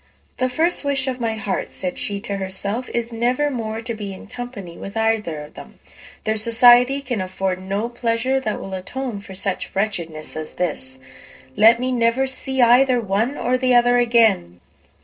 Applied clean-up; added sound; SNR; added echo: neural separator model SepFormer DNS4.